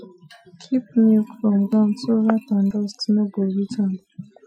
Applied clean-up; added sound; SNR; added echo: classical method Wiener filter.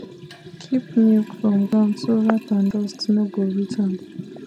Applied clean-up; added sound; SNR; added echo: none; Liquid; 16 dB; none.